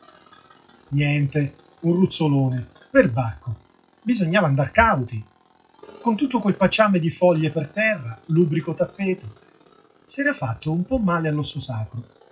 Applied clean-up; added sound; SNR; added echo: classical method WPE with log-MMSE.